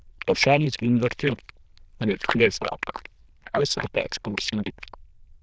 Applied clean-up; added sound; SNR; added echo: neural diffusion model UNIVERSE++.